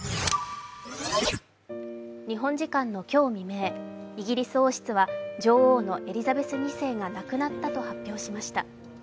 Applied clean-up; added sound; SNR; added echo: none; none; none; none.